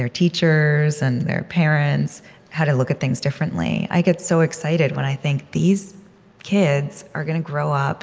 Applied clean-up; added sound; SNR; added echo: none; none; none; none.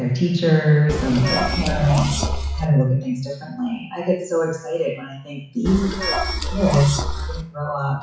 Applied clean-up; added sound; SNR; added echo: classical method WPE with log-MMSE.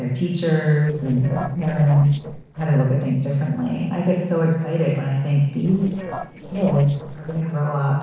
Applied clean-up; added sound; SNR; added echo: neural separator model SepFormer DNS4.